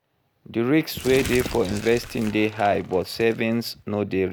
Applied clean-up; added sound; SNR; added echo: none; Crumpling, crinkling; 13 dB; none.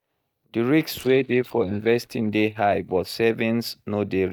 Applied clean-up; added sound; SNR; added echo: neural mask model DeepFilterNet 3.